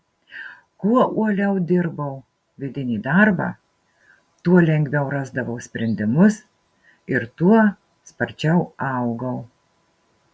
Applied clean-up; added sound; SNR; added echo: none; none; none; none.